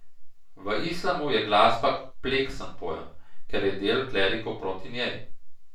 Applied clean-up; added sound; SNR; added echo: none; none; none; reverberation time 0.3 s.